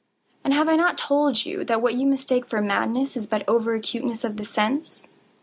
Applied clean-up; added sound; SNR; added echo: none; none; none; none.